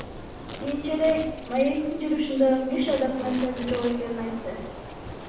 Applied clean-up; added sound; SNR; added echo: none; Insect; 11 dB; reverberation time 0.7 s.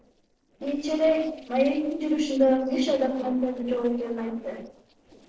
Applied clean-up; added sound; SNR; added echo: neural separator model SepFormer DNS4.